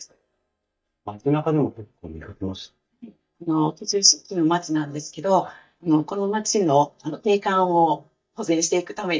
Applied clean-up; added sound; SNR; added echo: neural mask model DeepFilterNet 3.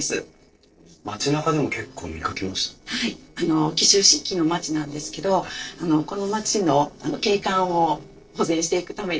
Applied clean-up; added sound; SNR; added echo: neural separator model SepFormer DNS4.